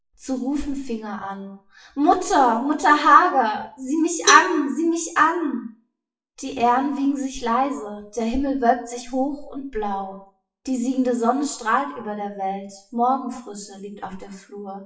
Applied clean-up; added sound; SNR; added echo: classical method WPE with log-MMSE.